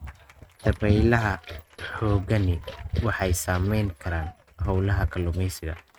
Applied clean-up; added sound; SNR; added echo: neural mask model RNNoise.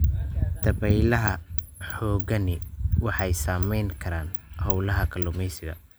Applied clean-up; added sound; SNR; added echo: none; none; none; none.